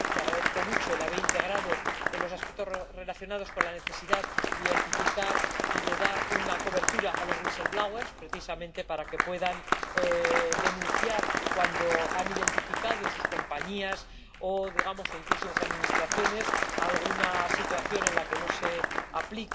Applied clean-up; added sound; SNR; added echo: none; Applause; -4 dB; reverberation time 1.6 s.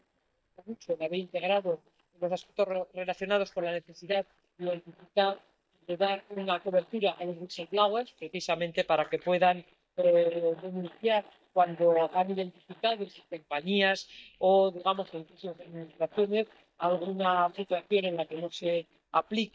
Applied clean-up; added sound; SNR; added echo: neural mask model DeepFilterNet 3.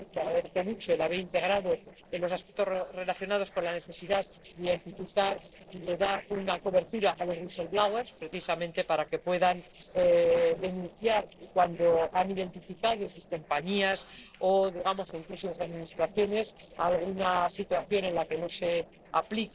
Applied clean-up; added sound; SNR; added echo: neural separator model SepFormer DNS4.